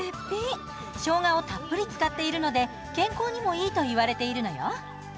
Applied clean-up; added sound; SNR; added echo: none; Wind instrument, woodwind instrument; 17 dB; none.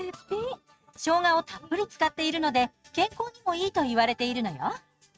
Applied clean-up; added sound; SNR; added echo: neural mask model RNNoise.